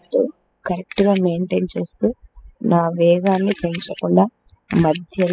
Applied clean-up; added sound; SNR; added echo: classical method spectral subtraction.